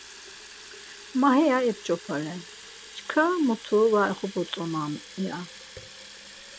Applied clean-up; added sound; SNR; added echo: none; Fill (with liquid) / Water tap, faucet; 18 dB; none.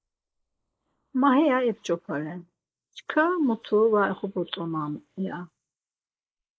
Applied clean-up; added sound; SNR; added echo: neural mask model Resemble Enhance denoiser.